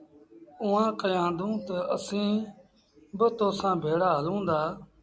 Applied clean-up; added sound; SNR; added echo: none; none; none; none.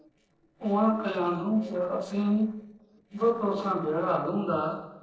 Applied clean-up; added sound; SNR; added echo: neural separator model SepFormer DNS4.